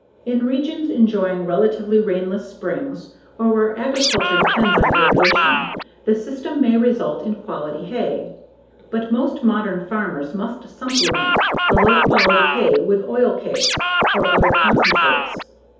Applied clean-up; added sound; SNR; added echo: none; Scratching (performance technique); -4 dB; reverberation time 2.2 s.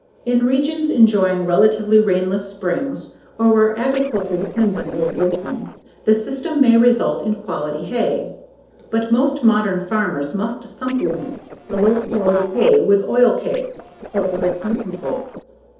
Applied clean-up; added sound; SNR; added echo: neural separator model SepFormer DNS4.